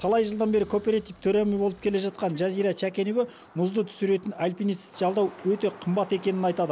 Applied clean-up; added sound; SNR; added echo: none; none; none; none.